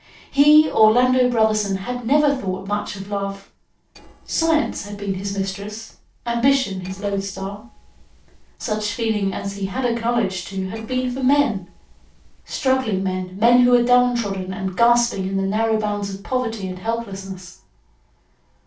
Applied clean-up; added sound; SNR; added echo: neural separator model SepFormer DNS4.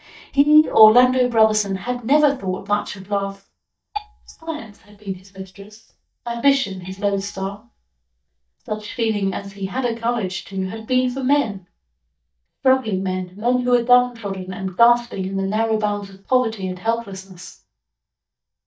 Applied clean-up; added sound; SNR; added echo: neural mask model DeepFilterNet 3.